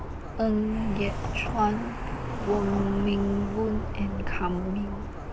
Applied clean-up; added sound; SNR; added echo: none; Traffic noise, roadway noise; 3 dB; none.